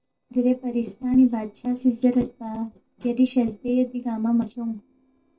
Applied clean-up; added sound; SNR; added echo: neural separator model SepFormer DNS4.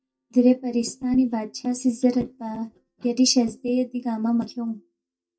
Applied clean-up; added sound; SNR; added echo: neural mask model DeepFilterNet 3.